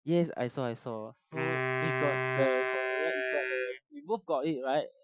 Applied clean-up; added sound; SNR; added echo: classical method Wiener filter.